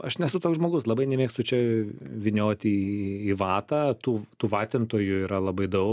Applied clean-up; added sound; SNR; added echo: none; none; none; none.